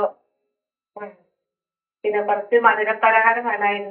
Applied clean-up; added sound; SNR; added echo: neural mask model DeepFilterNet 3.